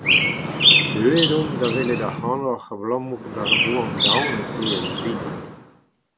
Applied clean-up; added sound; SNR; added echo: none; Chirp, tweet; -3 dB; none.